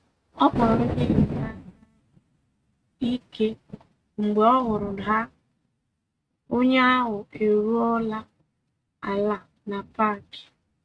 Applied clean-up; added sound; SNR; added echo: neural mask model RNNoise.